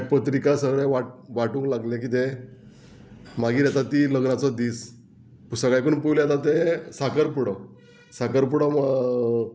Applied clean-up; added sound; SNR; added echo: none; none; none; none.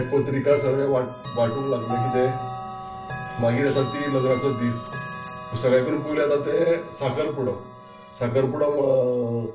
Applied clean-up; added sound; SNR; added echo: none; Chime / Clock; 11 dB; reverberation time 0.3 s.